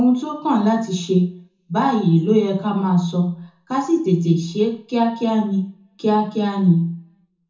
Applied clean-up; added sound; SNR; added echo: none; none; none; reverberation time 0.6 s.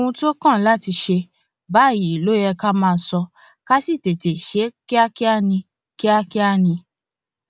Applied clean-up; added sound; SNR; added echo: none; none; none; none.